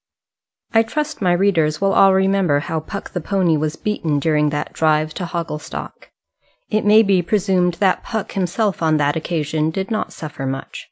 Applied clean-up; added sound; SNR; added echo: none; none; none; none.